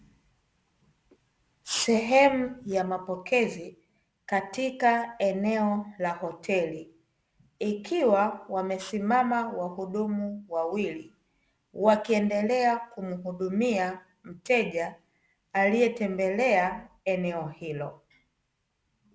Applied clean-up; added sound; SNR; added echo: none; none; none; none.